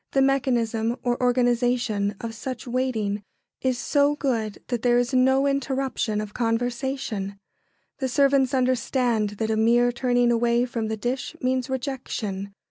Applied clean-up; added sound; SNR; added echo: none; none; none; none.